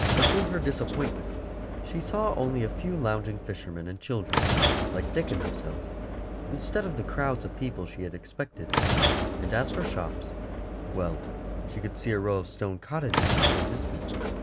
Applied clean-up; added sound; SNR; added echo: none; Sliding door / Train; -3 dB; none.